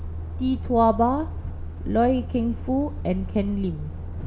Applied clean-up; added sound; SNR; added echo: none; Truck; 7 dB; none.